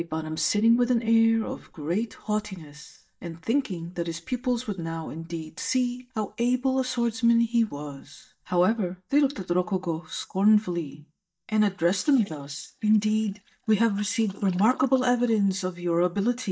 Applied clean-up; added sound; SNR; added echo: neural mask model DeepFilterNet 3.